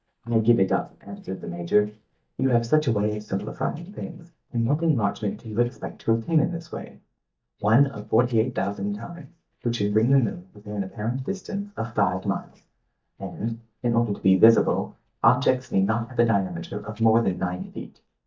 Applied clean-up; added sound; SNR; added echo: neural mask model DeepFilterNet 3.